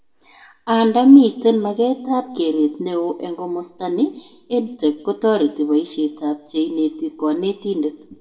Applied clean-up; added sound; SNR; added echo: none; none; none; reverberation time 0.6 s.